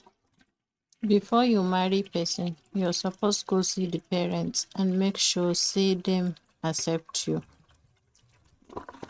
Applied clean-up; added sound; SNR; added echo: neural mask model RNNoise.